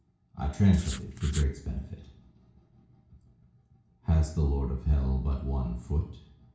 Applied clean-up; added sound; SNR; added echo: none; Writing; 14 dB; reverberation time 0.6 s.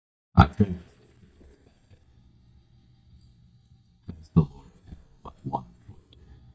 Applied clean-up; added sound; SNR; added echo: neural mask model DeepFilterNet 3.